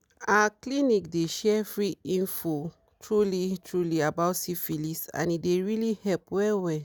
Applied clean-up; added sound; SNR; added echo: none; none; none; none.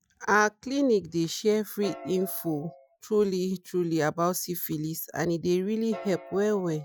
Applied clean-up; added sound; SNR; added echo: classical method Wiener filter.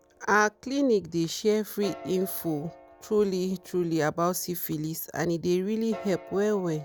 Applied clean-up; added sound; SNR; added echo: none; Piano; 20 dB; none.